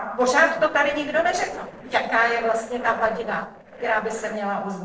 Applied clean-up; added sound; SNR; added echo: neural separator model SepFormer DNS4.